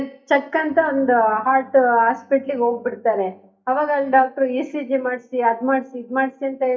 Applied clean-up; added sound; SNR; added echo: neural mask model DeepFilterNet 3.